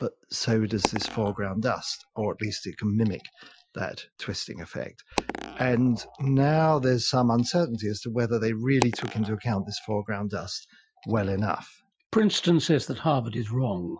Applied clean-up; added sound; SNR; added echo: classical method Wiener filter.